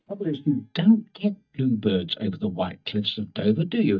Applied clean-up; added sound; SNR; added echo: neural mask model DeepFilterNet 3.